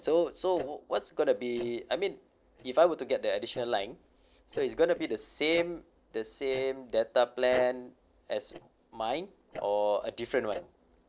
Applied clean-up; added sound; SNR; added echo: neural separator model SepFormer DNS4.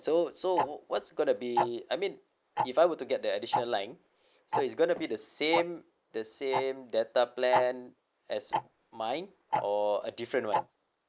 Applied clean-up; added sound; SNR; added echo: neural mask model Resemble Enhance denoiser.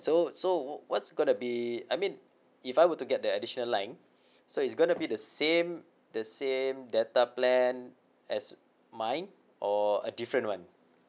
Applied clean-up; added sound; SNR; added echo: none; none; none; none.